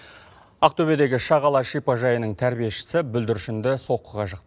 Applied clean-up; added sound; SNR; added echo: none; none; none; none.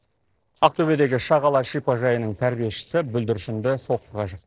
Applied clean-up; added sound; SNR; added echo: neural separator model SepFormer DNS4.